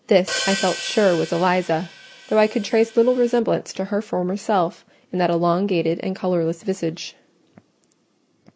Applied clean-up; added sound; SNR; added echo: none; Hi-hat; 10 dB; none.